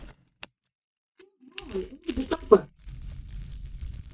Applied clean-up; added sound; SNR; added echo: neural mask model DeepFilterNet 3.